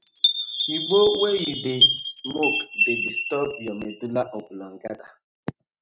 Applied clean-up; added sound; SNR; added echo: neural mask model RNNoise.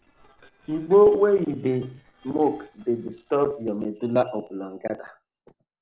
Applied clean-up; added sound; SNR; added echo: neural separator model SepFormer DNS4.